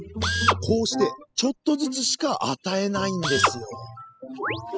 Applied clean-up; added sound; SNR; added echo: classical method spectral subtraction.